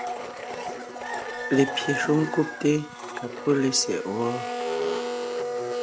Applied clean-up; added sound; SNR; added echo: none; Domestic sounds, home sounds; 5 dB; none.